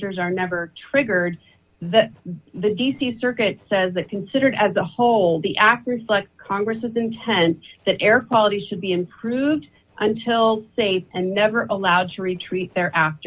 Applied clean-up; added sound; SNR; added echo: none; none; none; none.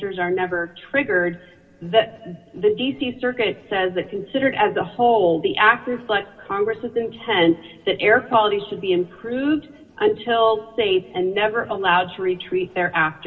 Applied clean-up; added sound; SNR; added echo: none; none; none; reverberation time 2.2 s.